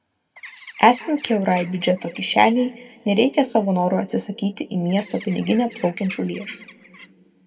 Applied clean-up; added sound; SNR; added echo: none; Bird; 19 dB; reverberation time 1.4 s.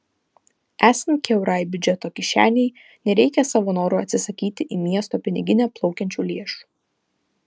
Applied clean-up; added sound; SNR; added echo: none; none; none; none.